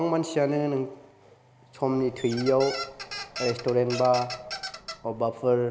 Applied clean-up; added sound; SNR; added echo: none; Squeak; 11 dB; none.